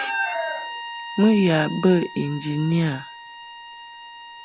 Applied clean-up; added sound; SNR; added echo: none; Bowed string instrument; 11 dB; none.